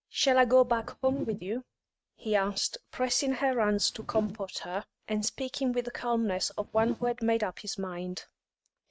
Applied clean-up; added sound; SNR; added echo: neural mask model RNNoise.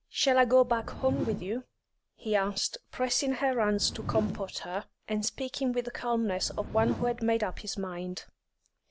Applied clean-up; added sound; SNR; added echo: none; Whoosh, swoosh, swish; 12 dB; none.